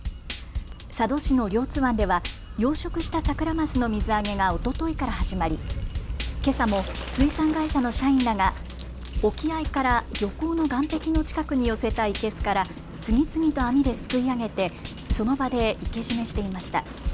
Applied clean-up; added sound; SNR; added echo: none; Drum / Drum kit; 8 dB; none.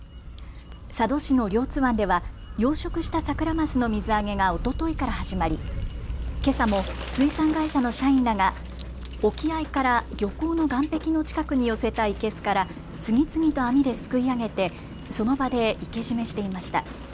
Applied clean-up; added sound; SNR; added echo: none; none; none; none.